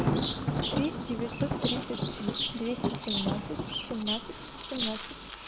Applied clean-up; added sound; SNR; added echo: none; Bird vocalization, bird call, bird song + Thunder; -4 dB; none.